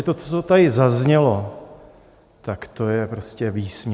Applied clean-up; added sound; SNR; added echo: none; none; none; none.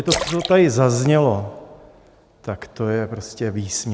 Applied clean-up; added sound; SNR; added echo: none; Splash, splatter; 9 dB; none.